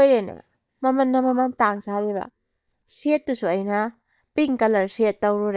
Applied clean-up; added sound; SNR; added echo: neural mask model DeepFilterNet 3.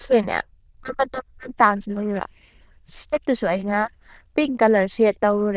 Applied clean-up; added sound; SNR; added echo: neural diffusion model UNIVERSE++.